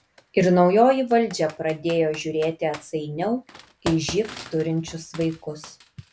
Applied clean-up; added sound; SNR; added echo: none; Computer keyboard; 18 dB; none.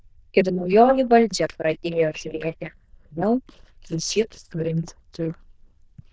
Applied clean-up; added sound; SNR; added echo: neural diffusion model UNIVERSE++.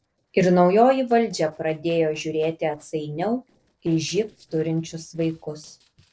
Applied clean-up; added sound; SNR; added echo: neural separator model SepFormer DNS4.